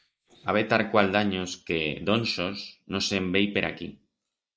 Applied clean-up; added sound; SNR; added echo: neural mask model Resemble Enhance denoiser.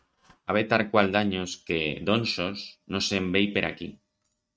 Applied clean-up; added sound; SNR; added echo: neural mask model RNNoise.